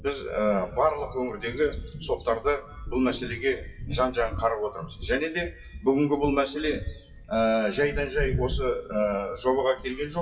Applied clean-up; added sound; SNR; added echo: classical method WPE with log-MMSE.